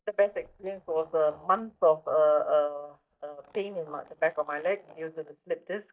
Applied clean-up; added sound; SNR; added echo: neural mask model DeepFilterNet 3.